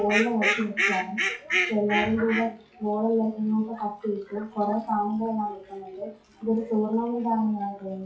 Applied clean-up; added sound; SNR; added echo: classical method WPE with log-MMSE.